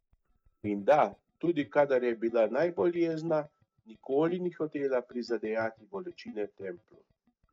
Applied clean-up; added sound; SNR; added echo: neural mask model DeepFilterNet 3.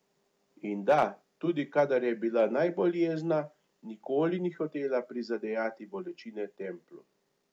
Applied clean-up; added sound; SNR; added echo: none; none; none; none.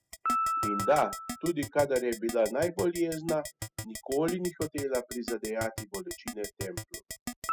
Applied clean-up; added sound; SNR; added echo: classical method spectral subtraction.